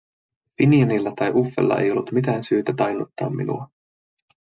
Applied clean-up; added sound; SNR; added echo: none; none; none; none.